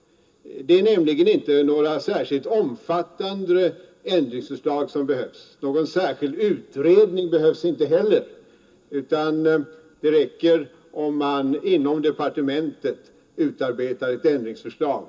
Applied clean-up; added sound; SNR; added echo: none; none; none; reverberation time 0.2 s.